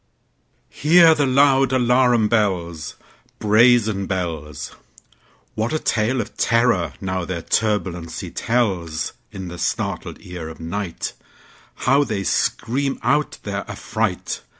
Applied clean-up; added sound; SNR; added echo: none; none; none; none.